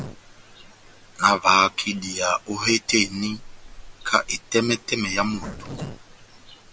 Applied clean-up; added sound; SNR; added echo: none; Zipper (clothing); 16 dB; none.